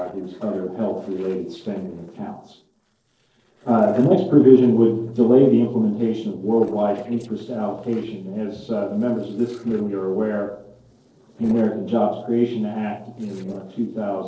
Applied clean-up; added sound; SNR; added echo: neural separator model SepFormer DNS4.